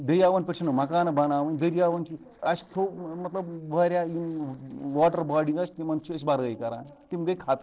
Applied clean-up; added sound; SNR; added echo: neural separator model SepFormer DNS4.